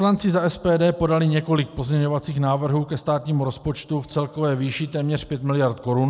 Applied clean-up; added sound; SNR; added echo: none; none; none; none.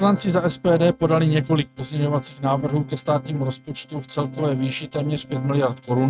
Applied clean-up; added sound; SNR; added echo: neural mask model RNNoise.